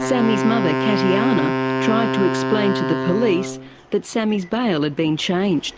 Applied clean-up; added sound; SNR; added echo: none; Wind instrument, woodwind instrument; 3 dB; none.